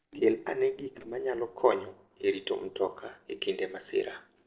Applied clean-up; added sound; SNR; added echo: neural separator model SepFormer DNS4.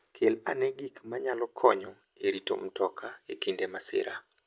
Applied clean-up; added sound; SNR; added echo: none; none; none; none.